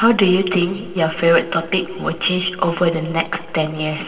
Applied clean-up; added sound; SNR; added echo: none; none; none; reverberation time 1.9 s.